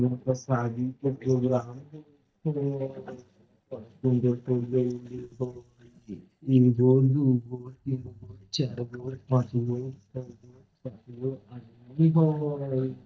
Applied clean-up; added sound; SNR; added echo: neural mask model DeepFilterNet 3.